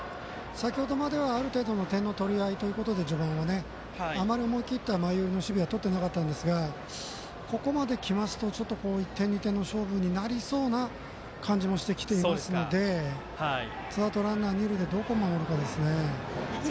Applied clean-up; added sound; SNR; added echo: none; none; none; none.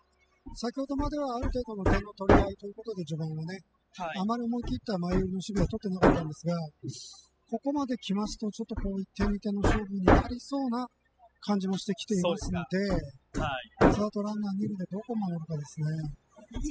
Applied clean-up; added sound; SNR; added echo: classical method spectral subtraction.